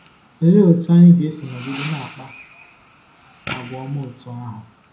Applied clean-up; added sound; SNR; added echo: none; Fireworks; 20 dB; reverberation time 0.4 s.